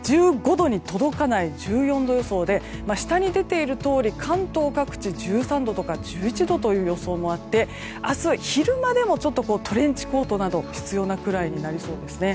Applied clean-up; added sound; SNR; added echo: none; none; none; none.